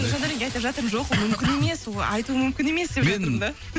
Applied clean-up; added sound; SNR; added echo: none; Shatter; 17 dB; none.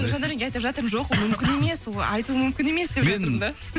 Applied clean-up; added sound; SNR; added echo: none; none; none; none.